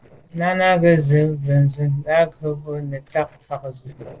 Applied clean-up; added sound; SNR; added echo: neural separator model SepFormer DNS4.